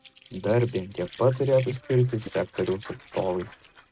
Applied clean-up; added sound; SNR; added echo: neural mask model RNNoise.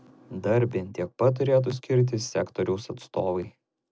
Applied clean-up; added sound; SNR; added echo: none; none; none; none.